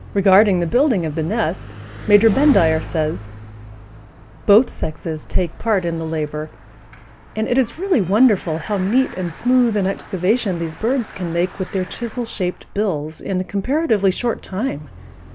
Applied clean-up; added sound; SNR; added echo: none; Bicycle; 16 dB; none.